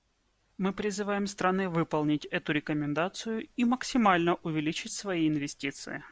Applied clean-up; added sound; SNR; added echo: none; none; none; none.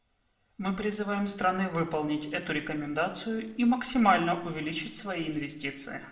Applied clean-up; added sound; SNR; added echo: none; none; none; reverberation time 0.9 s.